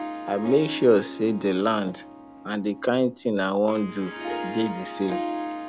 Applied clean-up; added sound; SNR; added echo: none; Harp; 10 dB; none.